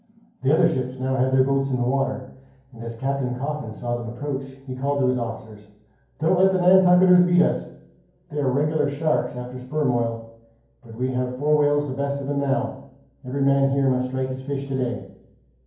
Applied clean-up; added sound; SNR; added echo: none; none; none; reverberation time 0.9 s.